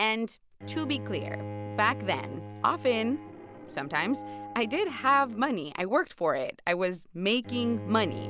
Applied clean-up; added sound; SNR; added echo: none; Bowed string instrument; 11 dB; none.